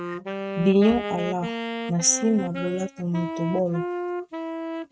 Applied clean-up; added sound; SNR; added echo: neural mask model RNNoise.